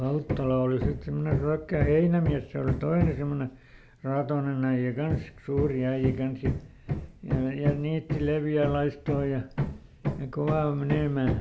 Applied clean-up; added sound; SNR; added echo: none; Hammer; 5 dB; none.